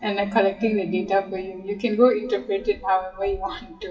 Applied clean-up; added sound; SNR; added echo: classical method WPE with log-MMSE.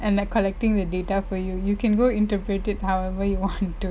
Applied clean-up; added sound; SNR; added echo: none; none; none; none.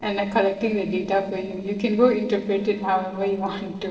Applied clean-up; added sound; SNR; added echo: neural separator model SepFormer DNS4.